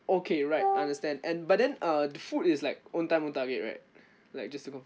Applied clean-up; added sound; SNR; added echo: none; Wind instrument, woodwind instrument; 1 dB; none.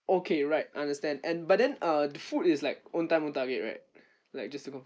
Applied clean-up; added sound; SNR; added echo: neural mask model Resemble Enhance denoiser.